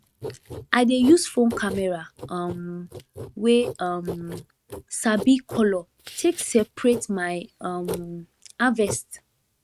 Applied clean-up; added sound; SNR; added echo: neural mask model RNNoise.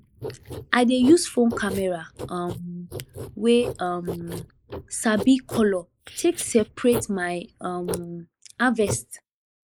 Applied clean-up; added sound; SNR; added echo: neural mask model Resemble Enhance denoiser.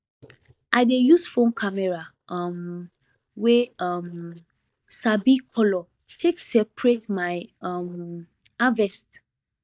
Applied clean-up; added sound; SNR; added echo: neural mask model DeepFilterNet 3.